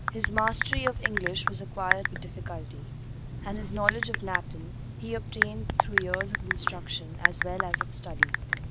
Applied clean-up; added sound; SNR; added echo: none; Typing; -4 dB; none.